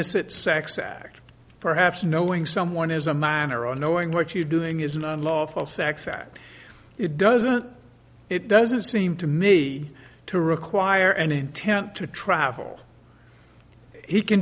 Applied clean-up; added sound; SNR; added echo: none; none; none; none.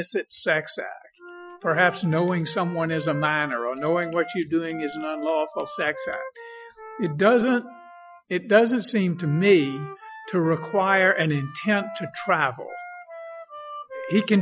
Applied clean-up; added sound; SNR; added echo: classical method Wiener filter.